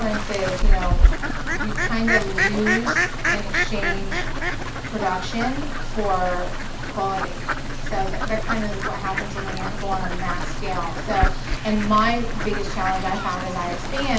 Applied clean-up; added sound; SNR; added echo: none; Fowl; 1 dB; reverberation time 0.3 s.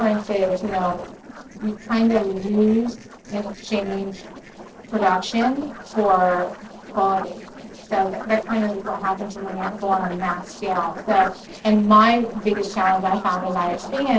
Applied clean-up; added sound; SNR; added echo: neural separator model SepFormer DNS4.